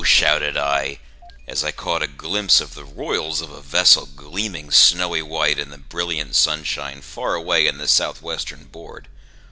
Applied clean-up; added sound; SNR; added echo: none; Engine starting / Car; 15 dB; none.